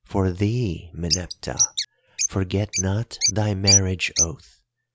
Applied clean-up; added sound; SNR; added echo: none; Bird; -1 dB; none.